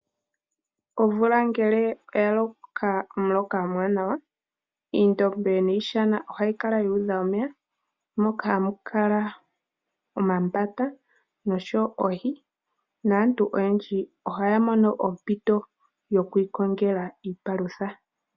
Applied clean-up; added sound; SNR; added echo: none; none; none; none.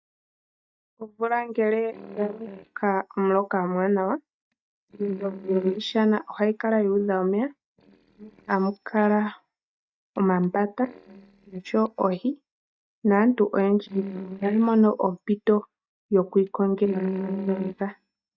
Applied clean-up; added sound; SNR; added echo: neural mask model DeepFilterNet 3.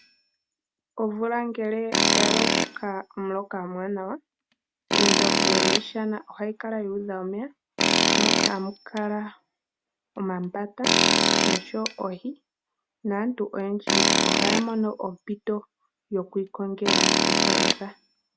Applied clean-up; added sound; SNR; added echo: none; Tools; -4 dB; none.